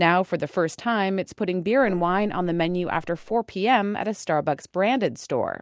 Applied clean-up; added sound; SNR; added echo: none; Gong; 17 dB; none.